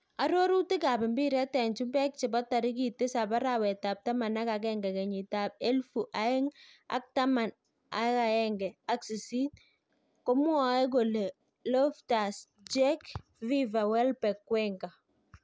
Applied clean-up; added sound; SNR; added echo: none; none; none; none.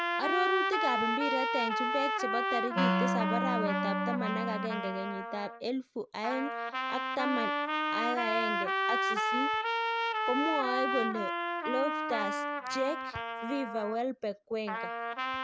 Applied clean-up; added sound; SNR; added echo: none; Wind instrument, woodwind instrument + Trumpet; -3 dB; none.